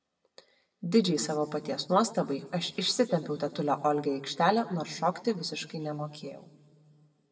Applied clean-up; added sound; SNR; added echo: none; none; none; reverberation time 1.2 s.